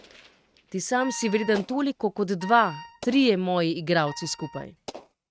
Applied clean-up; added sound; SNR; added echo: neural mask model RNNoise.